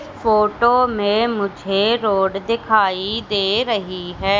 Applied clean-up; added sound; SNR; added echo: none; none; none; none.